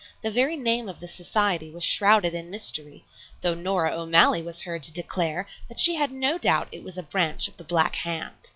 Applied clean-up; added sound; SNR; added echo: classical method log-MMSE.